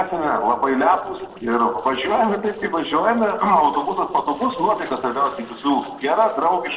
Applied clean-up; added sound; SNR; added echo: neural separator model SepFormer DNS4.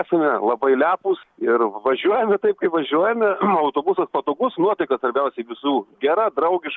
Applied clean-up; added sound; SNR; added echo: none; none; none; none.